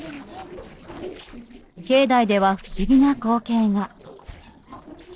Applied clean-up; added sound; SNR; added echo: neural separator model SepFormer DNS4.